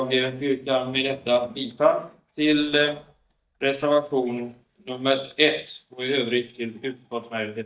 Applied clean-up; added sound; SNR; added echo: neural mask model DeepFilterNet 3.